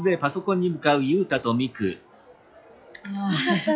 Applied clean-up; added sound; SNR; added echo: classical method log-MMSE.